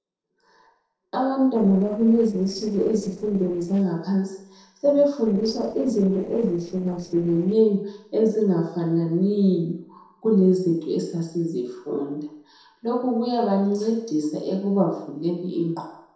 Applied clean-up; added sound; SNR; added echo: neural separator model SepFormer DNS4.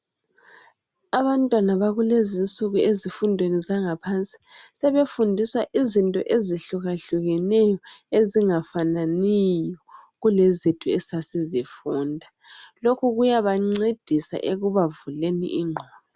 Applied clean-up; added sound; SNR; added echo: none; none; none; none.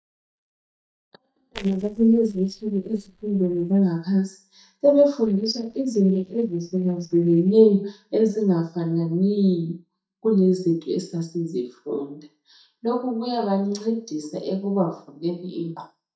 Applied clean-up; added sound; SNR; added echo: neural mask model DeepFilterNet 3.